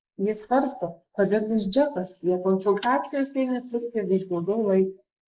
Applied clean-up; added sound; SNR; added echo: neural mask model Resemble Enhance denoiser.